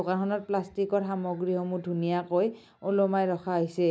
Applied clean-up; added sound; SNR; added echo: none; none; none; none.